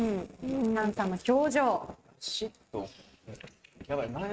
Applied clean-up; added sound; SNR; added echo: neural mask model RNNoise.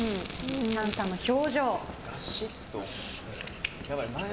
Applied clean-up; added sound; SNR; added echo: none; Crackle; 10 dB; none.